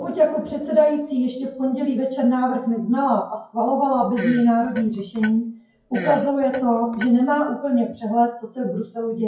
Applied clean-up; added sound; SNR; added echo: classical method WPE with log-MMSE.